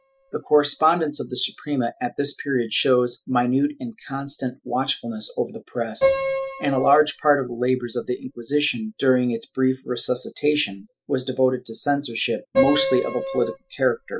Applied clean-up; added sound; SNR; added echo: classical method spectral subtraction.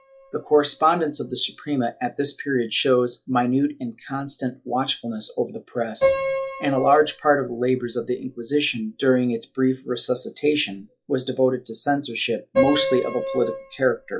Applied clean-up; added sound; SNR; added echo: classical method log-MMSE.